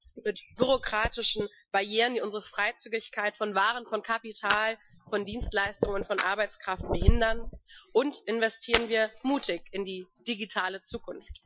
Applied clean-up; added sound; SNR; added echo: classical method Wiener filter.